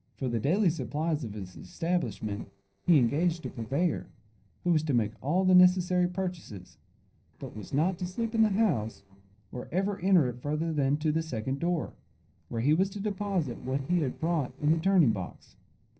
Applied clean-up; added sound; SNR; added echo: neural separator model SepFormer DNS4.